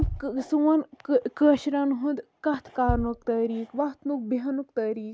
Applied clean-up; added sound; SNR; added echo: none; Bass drum; 11 dB; none.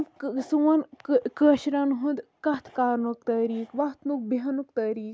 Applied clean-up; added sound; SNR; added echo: none; none; none; none.